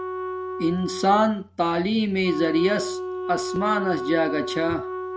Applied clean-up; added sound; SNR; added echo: none; Wind instrument, woodwind instrument; 7 dB; none.